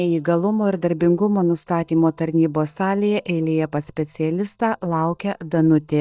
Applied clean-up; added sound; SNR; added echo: neural mask model DeepFilterNet 3.